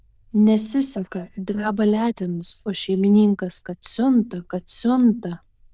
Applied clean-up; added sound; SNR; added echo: neural diffusion model UNIVERSE++.